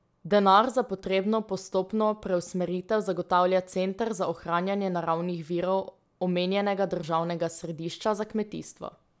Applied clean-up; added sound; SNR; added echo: none; none; none; none.